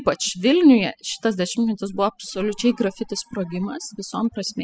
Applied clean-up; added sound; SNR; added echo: classical method spectral subtraction.